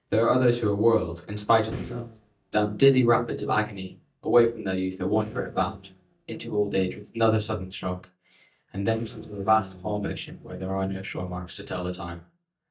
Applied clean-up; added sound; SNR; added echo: neural mask model DeepFilterNet 3.